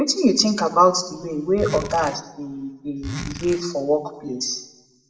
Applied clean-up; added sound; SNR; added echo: none; Zipper (clothing); 11 dB; reverberation time 0.7 s.